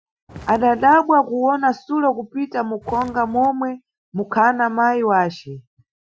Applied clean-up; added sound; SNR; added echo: classical method Wiener filter.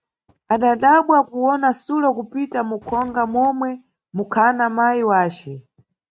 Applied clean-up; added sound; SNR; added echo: neural mask model RNNoise.